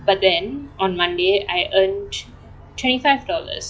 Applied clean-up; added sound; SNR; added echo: classical method log-MMSE.